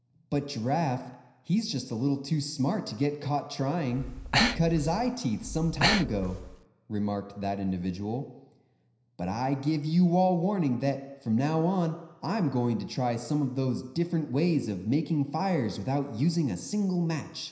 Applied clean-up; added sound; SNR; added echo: none; Breathing; 3 dB; reverberation time 0.9 s.